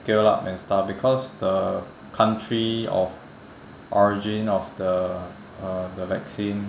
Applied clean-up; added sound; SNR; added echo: none; none; none; none.